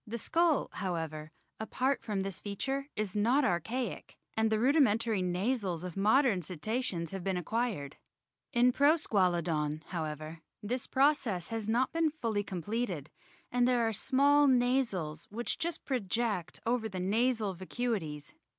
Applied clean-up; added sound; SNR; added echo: none; none; none; none.